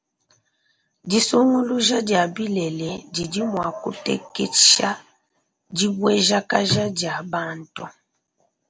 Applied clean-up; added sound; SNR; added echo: none; none; none; none.